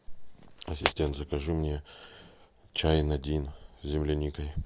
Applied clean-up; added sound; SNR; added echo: none; none; none; none.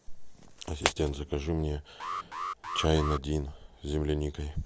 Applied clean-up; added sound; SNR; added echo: none; Alarm; 6 dB; none.